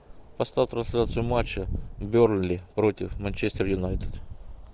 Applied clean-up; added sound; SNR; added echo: none; none; none; none.